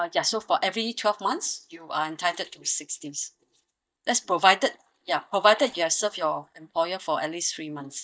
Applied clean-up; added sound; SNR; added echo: neural mask model DeepFilterNet 3.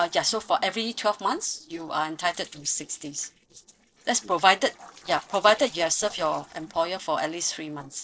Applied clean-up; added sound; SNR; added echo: neural separator model SepFormer DNS4.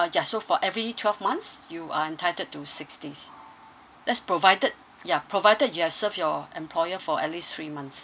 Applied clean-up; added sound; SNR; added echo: none; none; none; none.